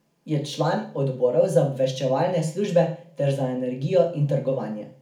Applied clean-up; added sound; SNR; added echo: none; none; none; reverberation time 0.4 s.